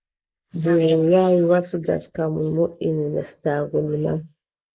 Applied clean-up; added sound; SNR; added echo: neural mask model Resemble Enhance denoiser.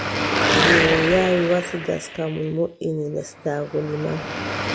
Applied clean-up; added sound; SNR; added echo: none; Car passing by / Traffic noise, roadway noise / Engine; 0 dB; none.